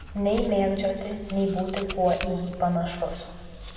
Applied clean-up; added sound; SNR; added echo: none; Chewing, mastication; 12 dB; reverberation time 1.8 s.